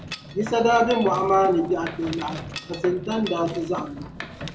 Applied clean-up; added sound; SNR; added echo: none; Mechanisms; 12 dB; none.